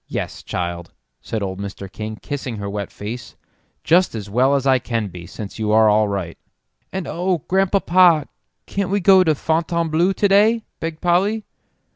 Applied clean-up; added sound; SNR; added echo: none; none; none; none.